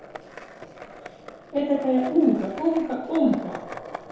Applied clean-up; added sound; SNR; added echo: none; Skateboard; 14 dB; reverberation time 0.8 s.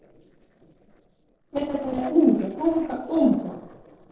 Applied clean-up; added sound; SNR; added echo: neural separator model SepFormer DNS4.